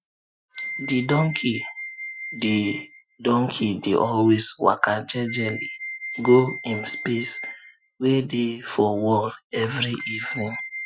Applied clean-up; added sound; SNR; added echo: classical method Wiener filter.